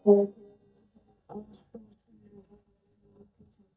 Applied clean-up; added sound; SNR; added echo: neural mask model DeepFilterNet 3.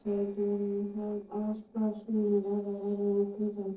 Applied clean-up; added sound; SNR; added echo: neural separator model SepFormer DNS4.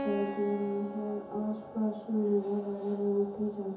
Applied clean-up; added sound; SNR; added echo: none; Keyboard (musical); 12 dB; reverberation time 0.5 s.